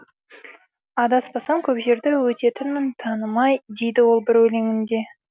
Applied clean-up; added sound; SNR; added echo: none; none; none; none.